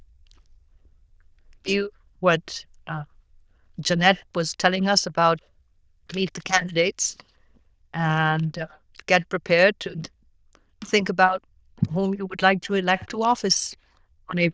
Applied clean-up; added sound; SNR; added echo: neural diffusion model UNIVERSE++.